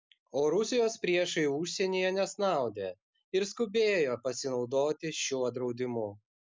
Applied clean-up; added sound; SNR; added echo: none; none; none; none.